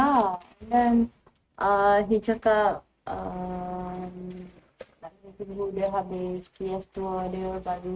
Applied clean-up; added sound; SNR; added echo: neural mask model RNNoise.